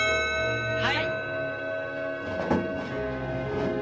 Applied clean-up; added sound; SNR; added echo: none; Percussion; 0 dB; none.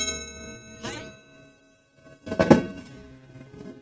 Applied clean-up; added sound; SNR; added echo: neural mask model RNNoise.